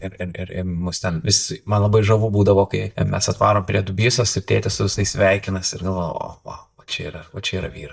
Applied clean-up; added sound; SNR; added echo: neural mask model DeepFilterNet 3.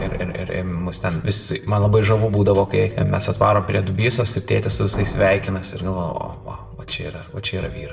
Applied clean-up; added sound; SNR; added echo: none; Slam; 18 dB; reverberation time 0.5 s.